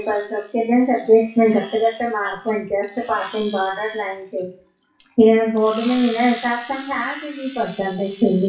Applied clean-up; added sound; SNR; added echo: classical method WPE with log-MMSE.